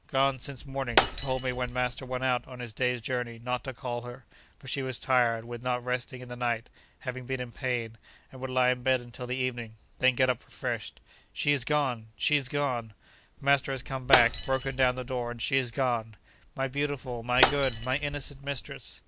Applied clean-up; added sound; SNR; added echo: none; Shatter; 0 dB; none.